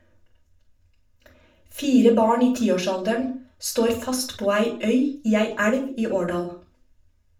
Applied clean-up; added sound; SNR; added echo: none; none; none; reverberation time 0.4 s.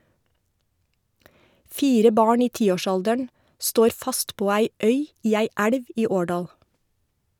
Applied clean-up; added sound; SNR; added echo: none; none; none; none.